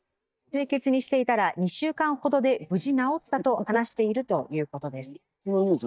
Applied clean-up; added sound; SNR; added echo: neural mask model DeepFilterNet 3.